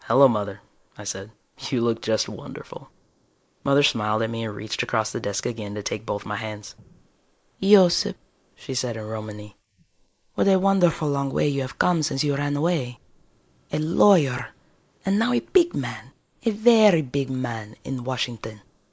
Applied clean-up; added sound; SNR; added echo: neural mask model Resemble Enhance denoiser.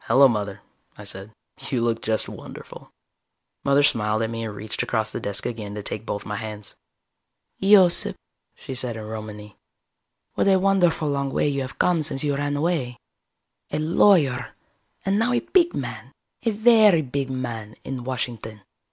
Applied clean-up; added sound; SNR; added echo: none; none; none; none.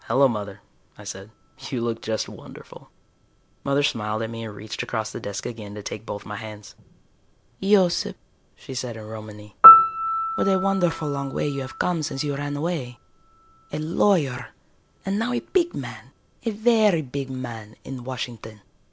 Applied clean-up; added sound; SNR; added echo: none; Piano; 1 dB; none.